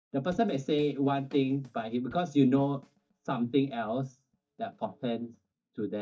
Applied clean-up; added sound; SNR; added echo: neural mask model DeepFilterNet 3.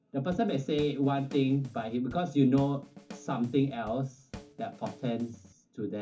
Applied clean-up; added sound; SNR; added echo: none; Drum kit; 18 dB; reverberation time 0.3 s.